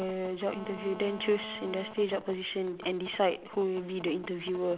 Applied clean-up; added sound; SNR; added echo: none; Telephone; 15 dB; none.